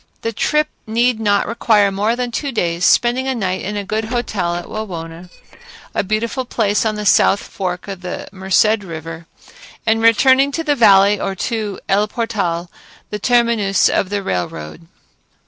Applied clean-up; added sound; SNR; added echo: neural separator model SepFormer DNS4.